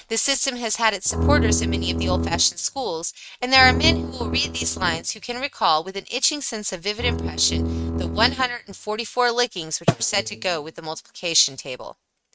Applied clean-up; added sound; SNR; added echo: neural mask model RNNoise.